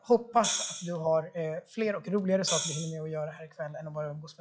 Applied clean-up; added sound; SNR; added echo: classical method log-MMSE.